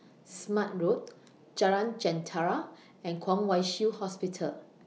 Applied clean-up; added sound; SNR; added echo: none; none; none; none.